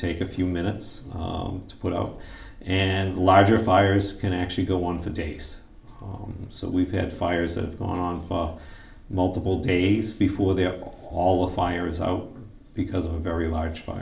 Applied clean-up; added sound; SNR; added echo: none; none; none; reverberation time 0.5 s.